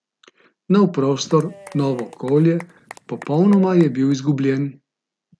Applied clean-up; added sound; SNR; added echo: none; Applause / Cheering / Clapping; 19 dB; none.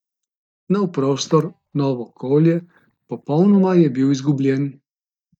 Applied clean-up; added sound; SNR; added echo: neural mask model DeepFilterNet 3.